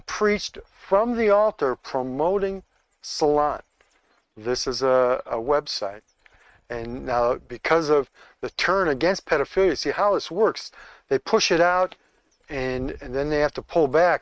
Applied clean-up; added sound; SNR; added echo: neural mask model RNNoise.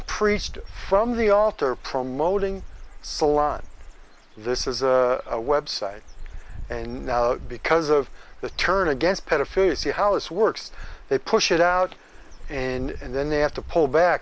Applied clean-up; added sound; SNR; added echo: none; Bird / Dog; 13 dB; none.